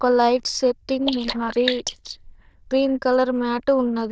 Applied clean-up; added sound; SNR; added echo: neural diffusion model UNIVERSE++.